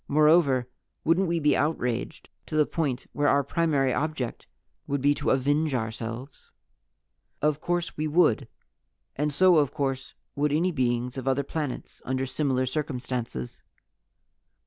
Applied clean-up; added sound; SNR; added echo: none; none; none; none.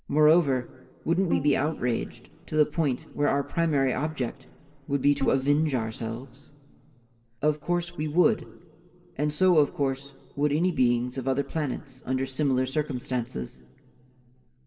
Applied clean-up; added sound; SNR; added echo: none; Bowed string instrument; 11 dB; reverberation time 1.9 s.